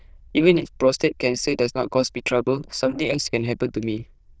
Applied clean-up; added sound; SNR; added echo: neural diffusion model UNIVERSE++.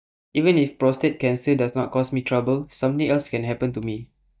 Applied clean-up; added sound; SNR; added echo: neural mask model DeepFilterNet 3.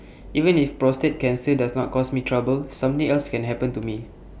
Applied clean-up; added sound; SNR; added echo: none; none; none; none.